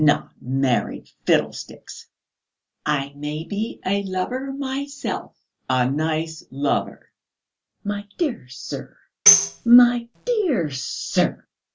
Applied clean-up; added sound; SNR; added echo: none; Tambourine; -2 dB; none.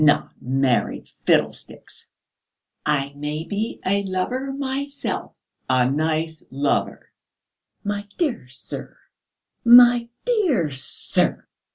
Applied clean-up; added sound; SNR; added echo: none; none; none; none.